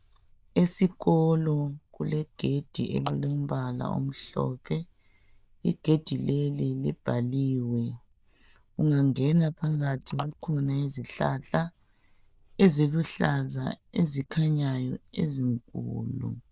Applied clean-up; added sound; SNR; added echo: neural diffusion model UNIVERSE++.